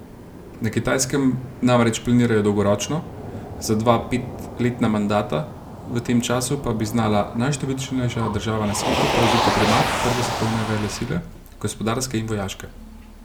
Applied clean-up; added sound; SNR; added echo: none; Motor vehicle (road); 6 dB; none.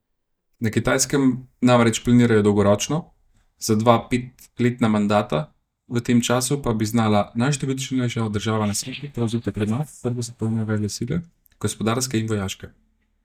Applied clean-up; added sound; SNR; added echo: neural mask model DeepFilterNet 3.